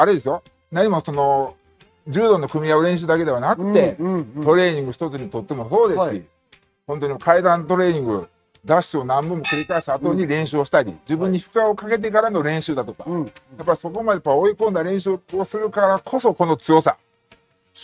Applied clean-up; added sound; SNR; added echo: neural mask model RNNoise.